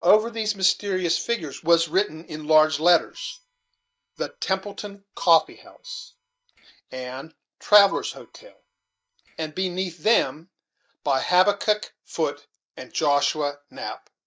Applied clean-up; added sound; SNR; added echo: neural mask model DeepFilterNet 3.